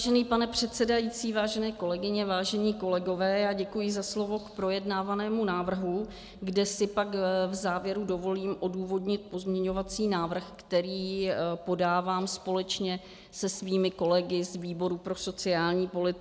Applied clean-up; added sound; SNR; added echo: none; none; none; none.